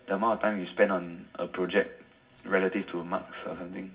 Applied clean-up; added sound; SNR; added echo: none; none; none; reverberation time 0.4 s.